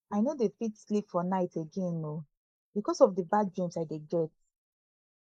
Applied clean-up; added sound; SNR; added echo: neural mask model Resemble Enhance denoiser.